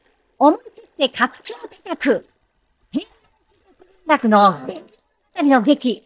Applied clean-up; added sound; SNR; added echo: neural mask model DeepFilterNet 3.